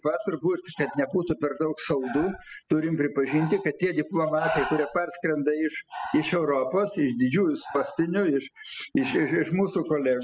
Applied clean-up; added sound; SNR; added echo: classical method spectral subtraction.